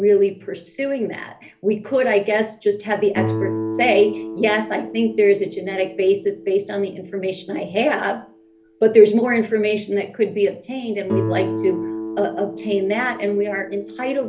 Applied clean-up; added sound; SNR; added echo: none; Guitar; 10 dB; reverberation time 0.3 s.